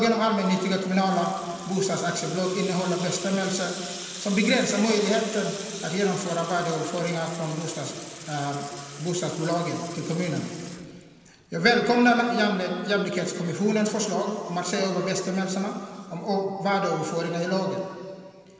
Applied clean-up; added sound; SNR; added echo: none; Sink (filling or washing) / Water tap, faucet; 16 dB; reverberation time 2.5 s.